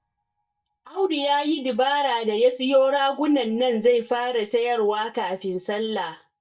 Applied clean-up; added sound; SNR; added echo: neural mask model DeepFilterNet 3.